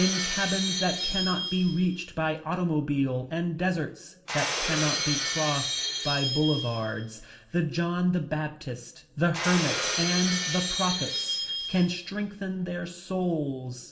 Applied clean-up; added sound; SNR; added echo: none; Shatter; 4 dB; reverberation time 0.7 s.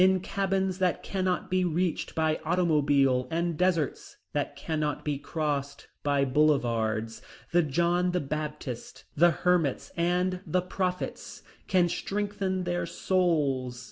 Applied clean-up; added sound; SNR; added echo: none; none; none; none.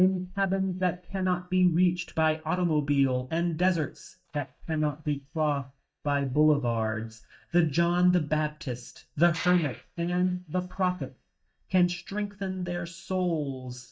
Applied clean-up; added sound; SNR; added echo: neural mask model DeepFilterNet 3.